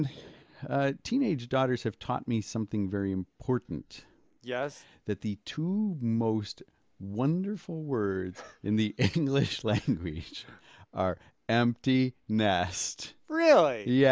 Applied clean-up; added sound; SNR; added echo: neural mask model Resemble Enhance denoiser.